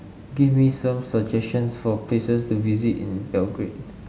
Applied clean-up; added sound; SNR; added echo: none; none; none; none.